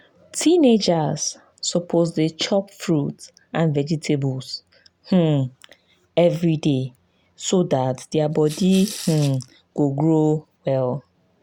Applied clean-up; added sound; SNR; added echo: none; Rattle / Rattle (instrument); 14 dB; none.